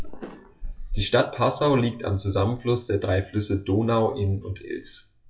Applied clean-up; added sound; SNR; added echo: classical method WPE with log-MMSE.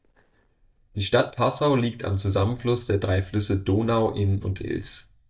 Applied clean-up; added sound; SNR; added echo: neural mask model DeepFilterNet 3.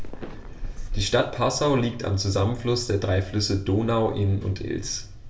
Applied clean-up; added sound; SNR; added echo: none; Fireworks; 19 dB; reverberation time 0.2 s.